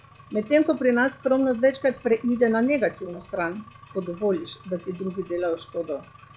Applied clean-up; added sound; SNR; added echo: classical method log-MMSE.